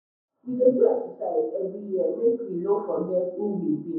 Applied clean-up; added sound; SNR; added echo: none; none; none; reverberation time 0.7 s.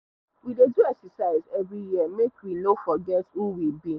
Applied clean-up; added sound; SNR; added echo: none; none; none; none.